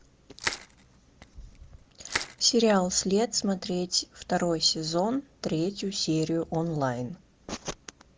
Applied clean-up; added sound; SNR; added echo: none; Crushing; 10 dB; none.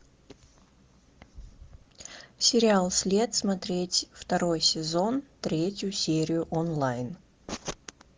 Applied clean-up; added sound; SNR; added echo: none; none; none; none.